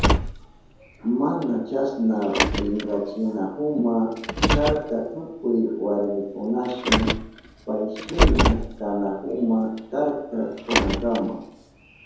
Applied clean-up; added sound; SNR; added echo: none; Car; 1 dB; reverberation time 0.9 s.